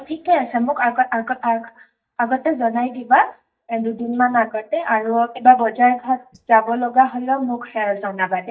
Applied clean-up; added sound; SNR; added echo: neural mask model DeepFilterNet 3.